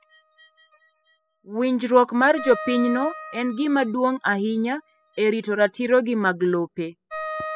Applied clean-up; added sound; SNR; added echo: classical method spectral subtraction.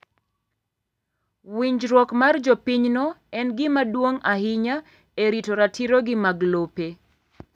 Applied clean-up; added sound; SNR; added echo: none; none; none; none.